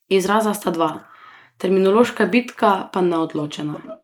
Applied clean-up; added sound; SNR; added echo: neural mask model Resemble Enhance denoiser.